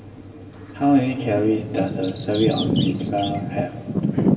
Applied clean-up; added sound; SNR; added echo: none; Bird vocalization, bird call, bird song; 3 dB; reverberation time 2.4 s.